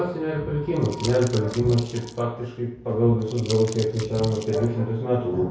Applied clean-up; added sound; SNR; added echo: none; Crumpling, crinkling; 16 dB; reverberation time 0.6 s.